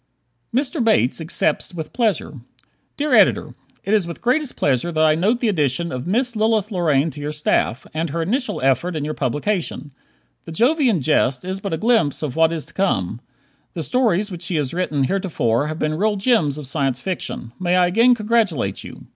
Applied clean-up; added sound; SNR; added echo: none; none; none; none.